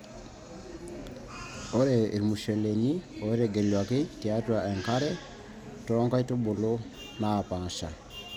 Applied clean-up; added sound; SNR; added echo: none; none; none; none.